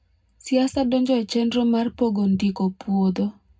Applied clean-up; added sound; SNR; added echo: none; none; none; reverberation time 0.3 s.